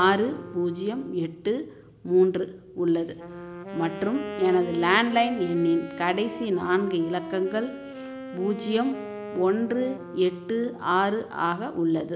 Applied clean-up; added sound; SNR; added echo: none; Wind instrument, woodwind instrument; 13 dB; none.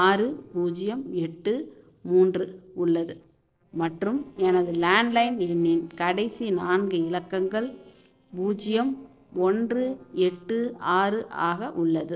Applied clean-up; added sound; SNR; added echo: neural separator model SepFormer DNS4.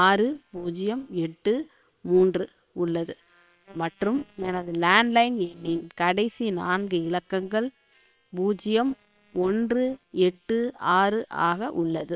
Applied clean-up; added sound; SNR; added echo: neural separator model SepFormer WHAM!.